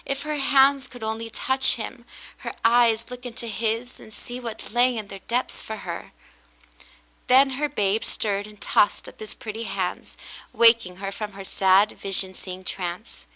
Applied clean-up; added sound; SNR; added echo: none; none; none; none.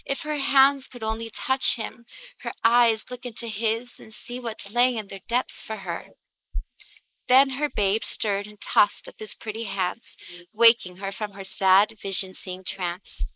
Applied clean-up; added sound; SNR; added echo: neural mask model Resemble Enhance denoiser.